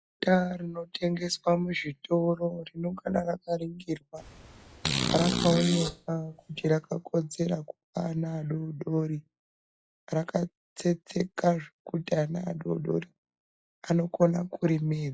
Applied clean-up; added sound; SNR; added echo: classical method log-MMSE.